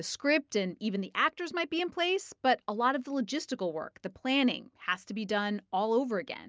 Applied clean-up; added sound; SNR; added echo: none; none; none; none.